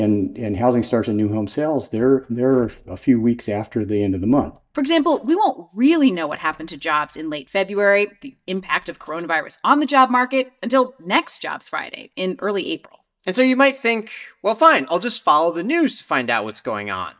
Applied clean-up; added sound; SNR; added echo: neural mask model DeepFilterNet 3.